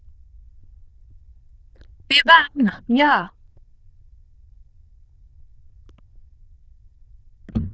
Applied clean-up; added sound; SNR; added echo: neural diffusion model UNIVERSE++.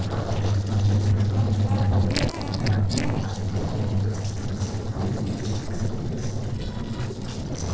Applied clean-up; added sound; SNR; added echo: neural separator model SepFormer DNS4.